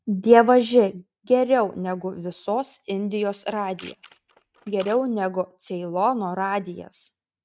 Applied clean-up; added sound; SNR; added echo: neural mask model RNNoise.